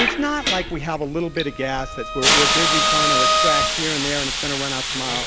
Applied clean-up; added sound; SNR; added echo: none; Bowed string instrument + Hiss; -5 dB; none.